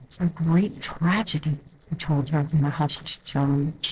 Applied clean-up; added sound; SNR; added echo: neural separator model SepFormer DNS4.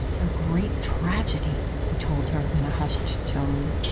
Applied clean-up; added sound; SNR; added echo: none; Fire; -3 dB; reverberation time 0.7 s.